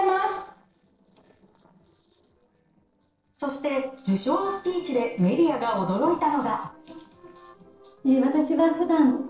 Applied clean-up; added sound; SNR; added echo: neural separator model SepFormer DNS4.